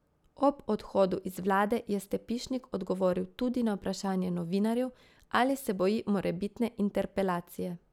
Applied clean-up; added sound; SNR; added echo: none; none; none; none.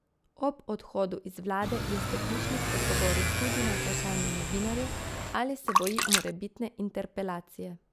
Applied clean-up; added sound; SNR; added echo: none; Motorcycle / Accelerating, revving, vroom + Splash, splatter; -3 dB; none.